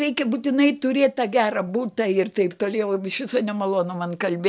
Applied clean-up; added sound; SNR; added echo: none; none; none; none.